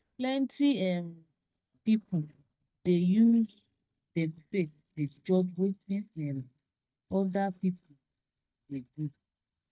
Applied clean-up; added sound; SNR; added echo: neural mask model DeepFilterNet 3.